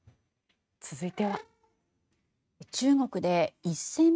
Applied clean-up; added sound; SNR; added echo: neural mask model RNNoise.